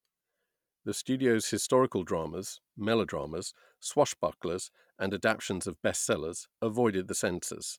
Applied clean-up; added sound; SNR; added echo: none; none; none; none.